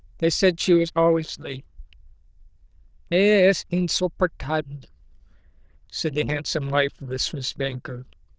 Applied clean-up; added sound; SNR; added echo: neural diffusion model UNIVERSE++.